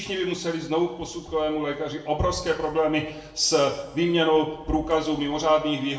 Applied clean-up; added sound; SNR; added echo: none; none; none; reverberation time 0.7 s.